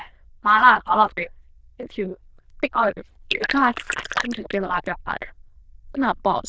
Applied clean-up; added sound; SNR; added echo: neural diffusion model UNIVERSE++.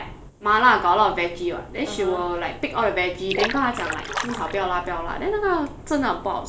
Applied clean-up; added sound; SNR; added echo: none; Splash, splatter; 6 dB; none.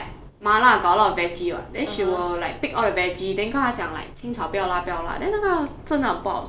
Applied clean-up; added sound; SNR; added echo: none; none; none; none.